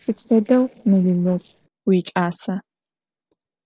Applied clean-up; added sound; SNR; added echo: neural separator model SepFormer DNS4.